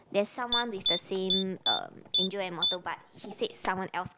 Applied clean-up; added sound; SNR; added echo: none; Typing; -1 dB; none.